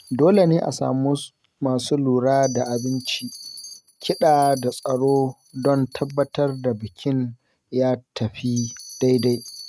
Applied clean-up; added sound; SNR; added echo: neural mask model RNNoise.